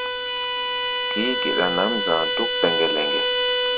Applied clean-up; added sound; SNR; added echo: none; Bowed string instrument; -4 dB; none.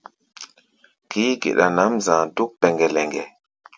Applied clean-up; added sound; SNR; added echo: none; none; none; none.